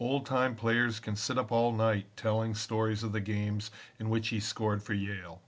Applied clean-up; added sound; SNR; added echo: none; none; none; none.